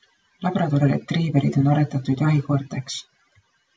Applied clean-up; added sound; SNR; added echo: none; none; none; none.